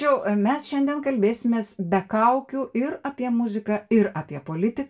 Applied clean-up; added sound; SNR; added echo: none; none; none; reverberation time 0.2 s.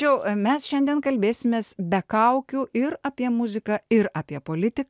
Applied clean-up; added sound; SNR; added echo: none; none; none; none.